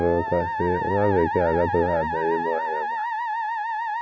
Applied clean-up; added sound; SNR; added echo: none; Musical instrument; 2 dB; none.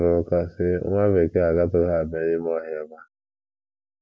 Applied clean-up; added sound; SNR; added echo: none; none; none; none.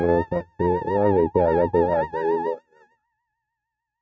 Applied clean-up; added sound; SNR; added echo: neural mask model RNNoise.